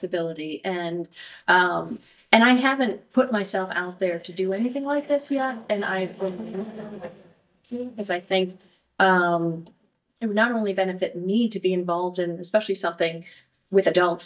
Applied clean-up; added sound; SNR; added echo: neural mask model DeepFilterNet 3.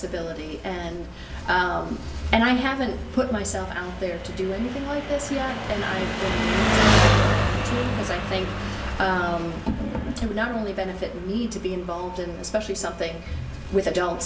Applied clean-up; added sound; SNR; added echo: none; Engine; 1 dB; reverberation time 0.2 s.